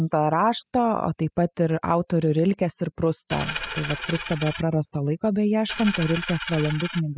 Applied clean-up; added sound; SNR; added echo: classical method spectral subtraction.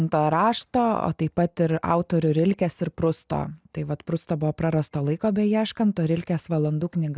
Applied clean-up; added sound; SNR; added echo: none; none; none; none.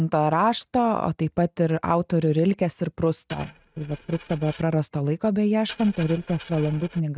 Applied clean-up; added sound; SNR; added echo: neural mask model RNNoise.